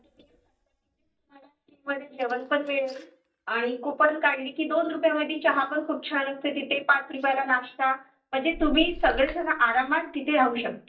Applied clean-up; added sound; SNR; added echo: neural mask model DeepFilterNet 3.